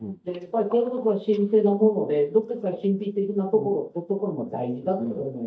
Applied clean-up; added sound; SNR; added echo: neural mask model DeepFilterNet 3.